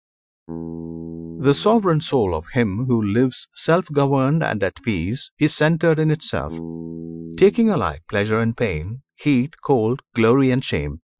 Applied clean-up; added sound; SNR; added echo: classical method Wiener filter.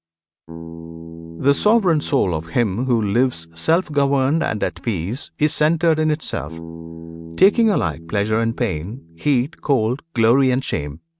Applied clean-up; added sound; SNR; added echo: neural mask model RNNoise.